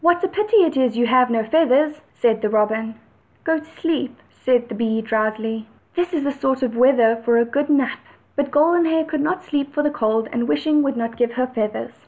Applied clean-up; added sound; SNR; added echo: none; none; none; none.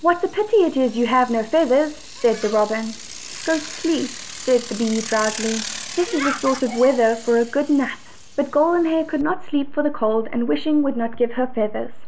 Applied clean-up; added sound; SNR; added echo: none; Bicycle; 11 dB; none.